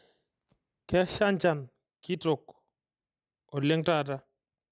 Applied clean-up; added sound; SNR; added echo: none; none; none; none.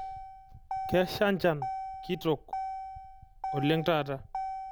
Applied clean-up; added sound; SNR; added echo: none; Motor vehicle (road); 7 dB; none.